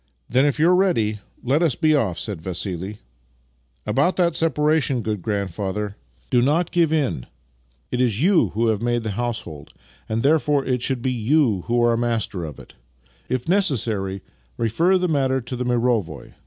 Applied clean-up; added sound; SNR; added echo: none; none; none; none.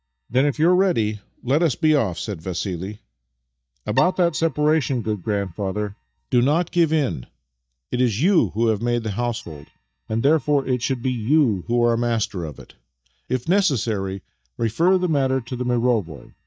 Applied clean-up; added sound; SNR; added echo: neural mask model DeepFilterNet 3.